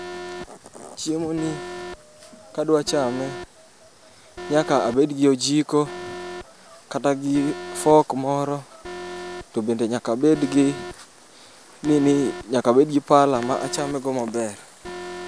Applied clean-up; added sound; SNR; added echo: none; Alarm; 14 dB; none.